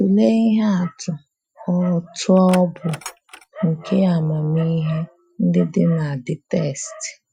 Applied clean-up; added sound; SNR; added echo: classical method Wiener filter.